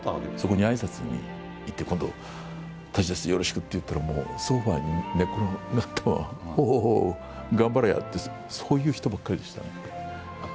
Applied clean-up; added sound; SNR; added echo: none; none; none; none.